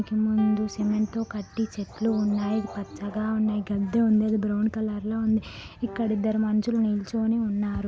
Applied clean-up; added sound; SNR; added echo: none; Piano + Brass instrument; 19 dB; none.